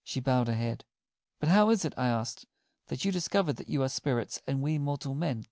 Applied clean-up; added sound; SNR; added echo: none; none; none; none.